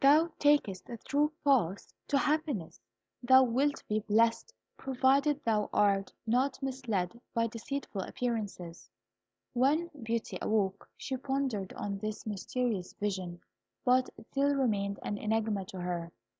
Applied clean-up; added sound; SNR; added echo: none; none; none; none.